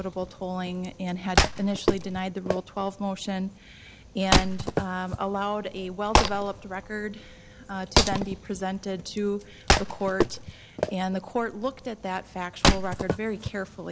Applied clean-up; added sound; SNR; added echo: none; Wood; -2 dB; none.